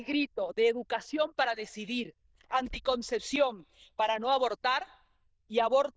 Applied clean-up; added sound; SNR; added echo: neural diffusion model UNIVERSE++.